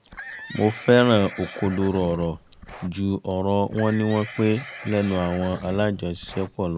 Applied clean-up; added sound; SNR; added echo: none; Livestock, farm animals, working animals; 16 dB; none.